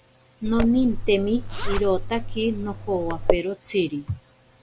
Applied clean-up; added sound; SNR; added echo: none; Zipper (clothing); 1 dB; none.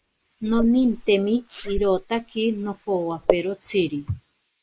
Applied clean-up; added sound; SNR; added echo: neural mask model Resemble Enhance denoiser.